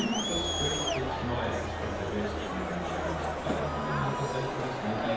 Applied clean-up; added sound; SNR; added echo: none; Crowd; -3 dB; reverberation time 0.9 s.